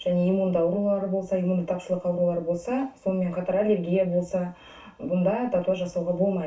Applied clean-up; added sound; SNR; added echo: none; none; none; reverberation time 0.2 s.